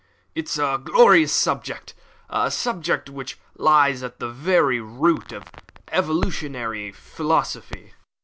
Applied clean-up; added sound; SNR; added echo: none; Crackle; 10 dB; none.